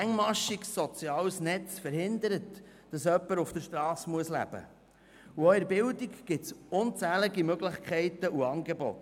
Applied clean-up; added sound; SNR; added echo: none; none; none; none.